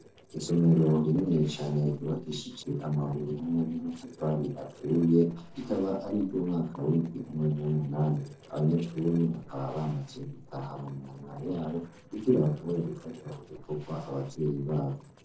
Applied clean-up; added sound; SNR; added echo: neural separator model SepFormer DNS4.